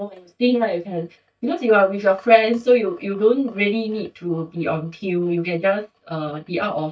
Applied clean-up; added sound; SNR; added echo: neural mask model DeepFilterNet 3.